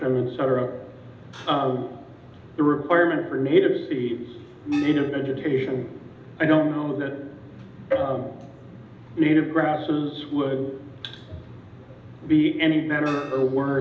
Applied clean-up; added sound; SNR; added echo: none; Gong; 15 dB; reverberation time 0.9 s.